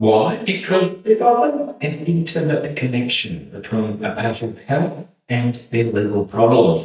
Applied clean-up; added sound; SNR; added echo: neural mask model DeepFilterNet 3.